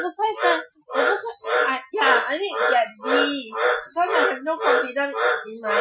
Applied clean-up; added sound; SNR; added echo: classical method Wiener filter.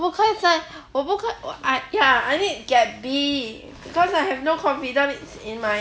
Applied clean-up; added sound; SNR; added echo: none; none; none; none.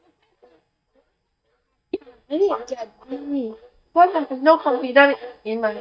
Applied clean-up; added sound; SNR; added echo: neural mask model DeepFilterNet 3.